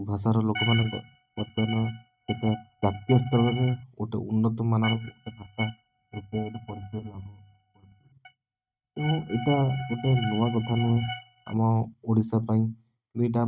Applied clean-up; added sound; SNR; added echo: neural mask model RNNoise.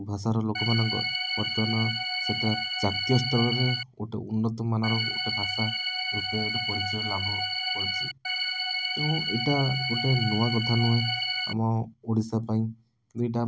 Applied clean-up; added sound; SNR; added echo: none; Organ; 1 dB; none.